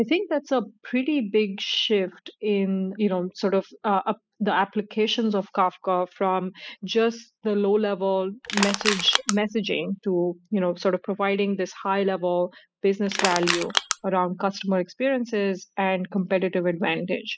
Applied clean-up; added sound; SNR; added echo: classical method spectral subtraction.